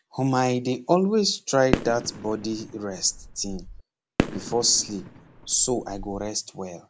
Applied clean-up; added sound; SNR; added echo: none; Fireworks; 7 dB; none.